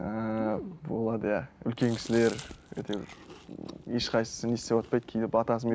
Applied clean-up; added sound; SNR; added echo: none; Chewing, mastication; 17 dB; none.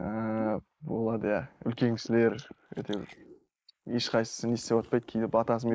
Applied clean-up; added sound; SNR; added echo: neural mask model Resemble Enhance denoiser.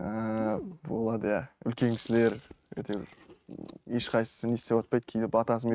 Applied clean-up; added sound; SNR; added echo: neural mask model RNNoise.